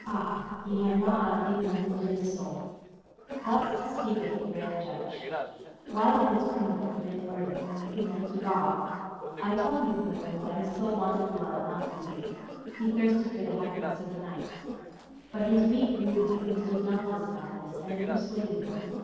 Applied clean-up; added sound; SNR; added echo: neural separator model SepFormer DNS4.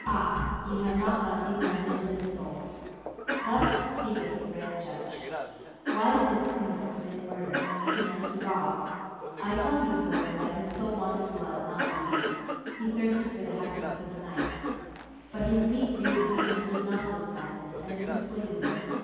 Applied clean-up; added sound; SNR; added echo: none; Cough; 5 dB; reverberation time 2.1 s.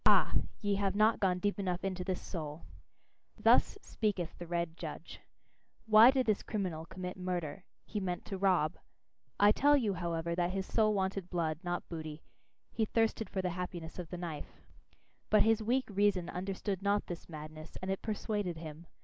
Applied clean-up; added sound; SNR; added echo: none; none; none; none.